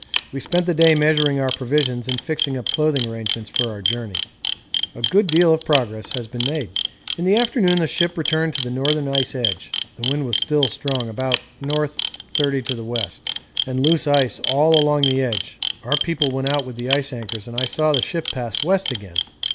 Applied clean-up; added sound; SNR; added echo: none; Camera; 5 dB; none.